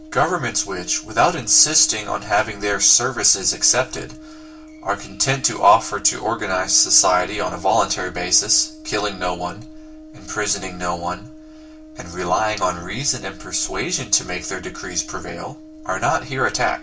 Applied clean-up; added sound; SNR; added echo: none; Brass instrument; 19 dB; reverberation time 0.2 s.